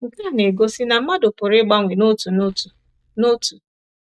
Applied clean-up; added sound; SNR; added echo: neural mask model DeepFilterNet 3.